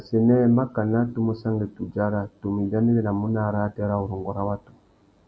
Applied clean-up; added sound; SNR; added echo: none; none; none; none.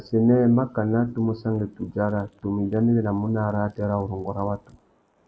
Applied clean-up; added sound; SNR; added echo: neural mask model Resemble Enhance denoiser.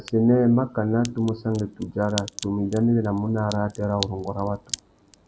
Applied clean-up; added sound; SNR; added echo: none; Crack; 17 dB; none.